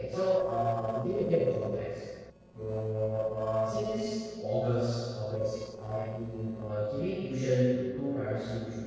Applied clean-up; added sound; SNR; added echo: neural separator model SepFormer DNS4.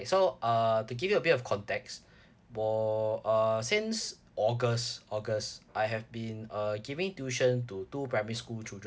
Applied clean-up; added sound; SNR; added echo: none; none; none; none.